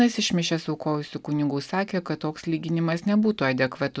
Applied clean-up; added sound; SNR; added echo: none; none; none; none.